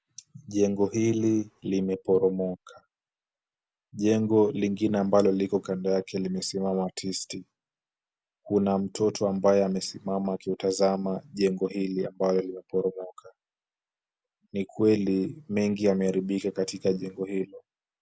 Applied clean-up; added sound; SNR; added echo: none; none; none; none.